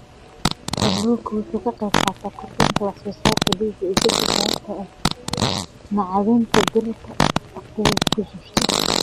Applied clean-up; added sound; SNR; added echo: none; Fart; -2 dB; none.